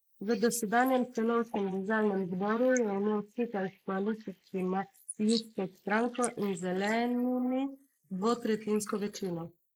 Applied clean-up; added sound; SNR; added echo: neural mask model Resemble Enhance denoiser.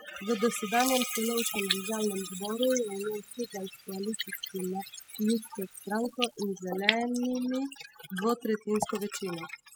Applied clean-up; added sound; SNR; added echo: classical method spectral subtraction.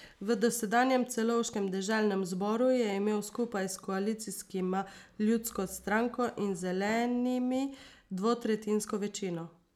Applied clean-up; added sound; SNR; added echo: none; none; none; none.